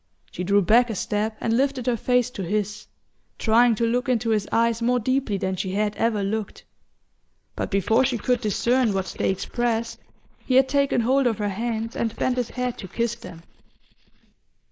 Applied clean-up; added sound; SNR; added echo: neural mask model Resemble Enhance denoiser.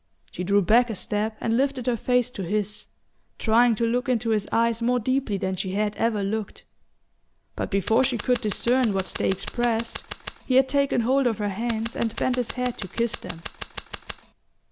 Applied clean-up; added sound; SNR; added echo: none; Scissors; 1 dB; none.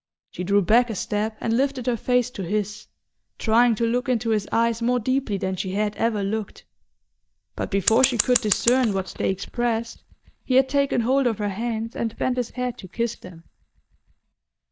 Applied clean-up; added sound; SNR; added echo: neural mask model DeepFilterNet 3.